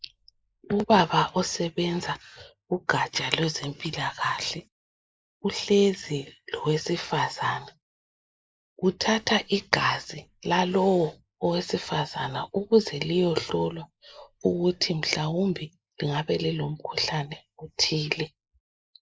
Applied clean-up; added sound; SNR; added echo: neural mask model Resemble Enhance denoiser.